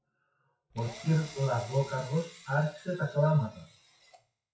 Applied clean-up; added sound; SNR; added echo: classical method WPE with log-MMSE.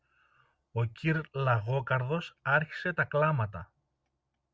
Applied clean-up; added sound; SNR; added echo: none; none; none; none.